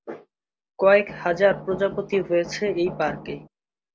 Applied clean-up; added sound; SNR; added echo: none; Knock; 14 dB; none.